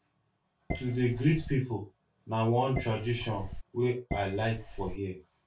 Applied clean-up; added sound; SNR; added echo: none; Dishes, pots, and pans; 7 dB; reverberation time 0.2 s.